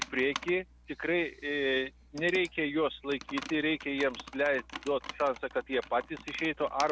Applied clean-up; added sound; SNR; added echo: none; Computer keyboard; 14 dB; none.